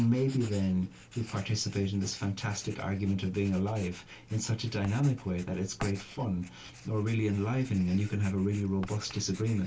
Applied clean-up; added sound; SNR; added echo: none; Writing; 19 dB; reverberation time 0.2 s.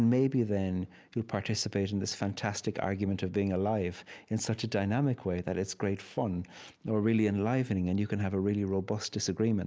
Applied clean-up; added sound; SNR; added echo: none; none; none; none.